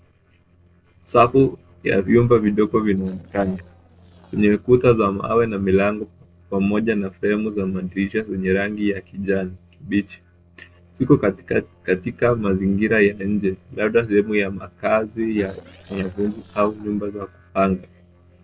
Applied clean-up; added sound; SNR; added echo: neural separator model SepFormer DNS4.